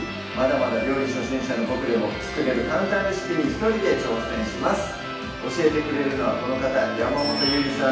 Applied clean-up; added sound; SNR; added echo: none; none; none; reverberation time 0.9 s.